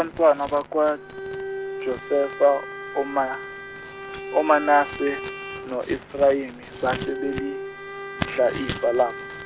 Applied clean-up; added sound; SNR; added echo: none; Bowed string instrument + Bowed string instrument; 11 dB; none.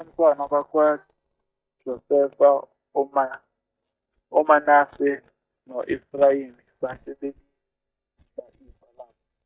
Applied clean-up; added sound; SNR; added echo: neural mask model DeepFilterNet 3.